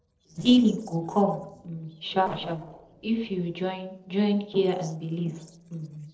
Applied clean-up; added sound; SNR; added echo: neural separator model SepFormer DNS4.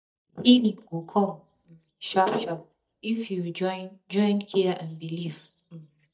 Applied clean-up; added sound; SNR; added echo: neural mask model DeepFilterNet 3.